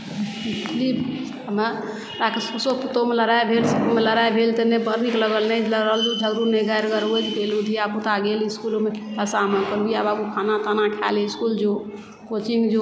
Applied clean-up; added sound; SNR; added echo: none; none; none; none.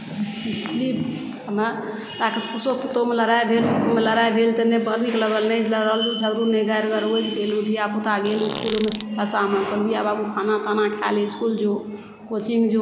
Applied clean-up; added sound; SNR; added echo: none; Fart; 10 dB; reverberation time 2.9 s.